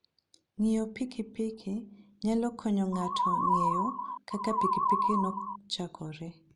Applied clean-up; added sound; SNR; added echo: none; Musical instrument; -4 dB; none.